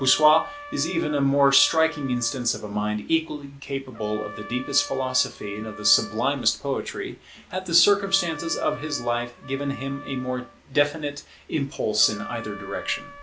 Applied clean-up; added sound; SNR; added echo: none; Trumpet; 17 dB; none.